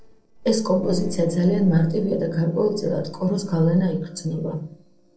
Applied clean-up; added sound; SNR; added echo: neural separator model SepFormer DNS4.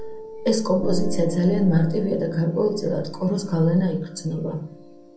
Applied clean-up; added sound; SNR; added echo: none; Piano; 7 dB; reverberation time 0.6 s.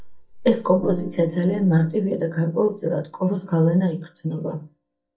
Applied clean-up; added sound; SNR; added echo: neural mask model DeepFilterNet 3.